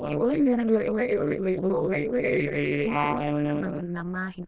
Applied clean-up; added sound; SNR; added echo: neural diffusion model UNIVERSE++.